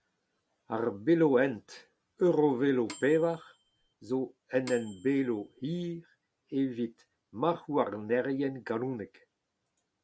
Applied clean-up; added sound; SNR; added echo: none; Microwave oven / Bell; 19 dB; none.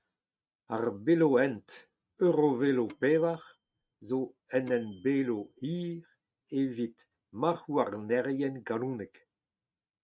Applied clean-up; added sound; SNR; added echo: neural mask model RNNoise.